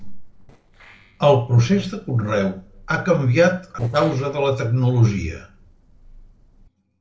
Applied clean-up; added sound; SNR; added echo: neural separator model SepFormer DNS4.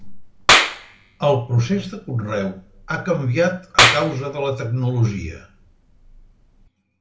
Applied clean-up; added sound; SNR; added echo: none; Clapping; 0 dB; reverberation time 0.3 s.